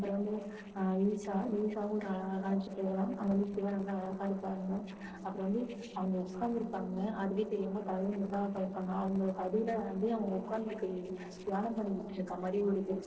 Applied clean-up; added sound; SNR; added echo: neural separator model SepFormer DNS4.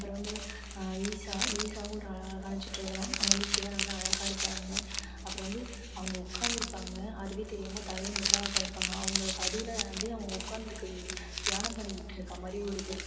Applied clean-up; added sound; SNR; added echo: none; Crumpling, crinkling; -3 dB; reverberation time 2.5 s.